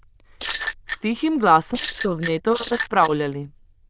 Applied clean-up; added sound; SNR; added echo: neural diffusion model UNIVERSE++.